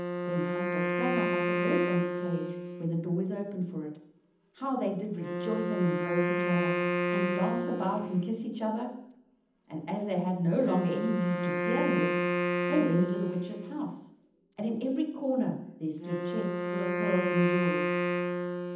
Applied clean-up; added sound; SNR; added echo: none; Wind instrument, woodwind instrument; 0 dB; reverberation time 0.8 s.